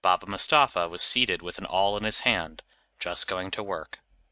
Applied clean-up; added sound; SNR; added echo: neural mask model RNNoise.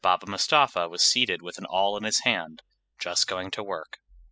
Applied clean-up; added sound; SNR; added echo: classical method spectral subtraction.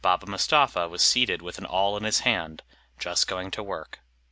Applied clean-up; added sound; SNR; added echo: none; none; none; none.